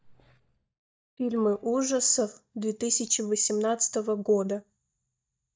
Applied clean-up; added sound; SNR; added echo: neural mask model DeepFilterNet 3.